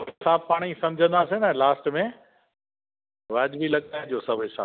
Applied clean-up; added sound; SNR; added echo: none; none; none; none.